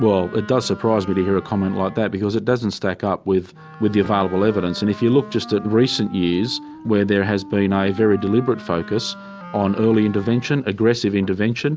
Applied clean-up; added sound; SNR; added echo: none; Wind instrument, woodwind instrument; 18 dB; none.